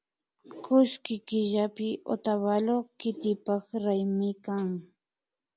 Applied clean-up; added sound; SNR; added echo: none; none; none; none.